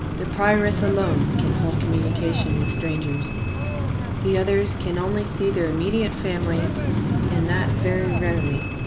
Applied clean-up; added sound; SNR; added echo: none; Screech; -2 dB; none.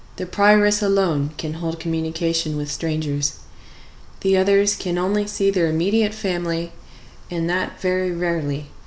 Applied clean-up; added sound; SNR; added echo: none; none; none; none.